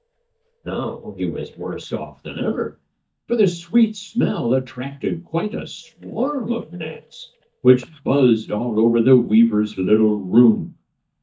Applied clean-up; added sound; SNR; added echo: neural mask model DeepFilterNet 3.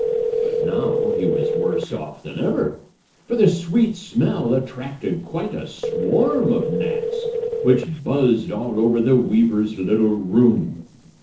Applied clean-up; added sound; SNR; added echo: neural separator model SepFormer DNS4.